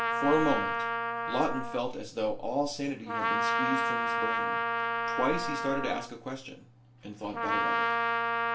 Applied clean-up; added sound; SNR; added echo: none; Trumpet; -2 dB; reverberation time 0.3 s.